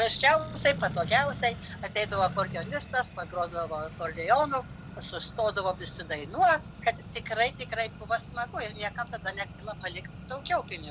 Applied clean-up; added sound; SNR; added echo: none; Accelerating, revving, vroom; 11 dB; none.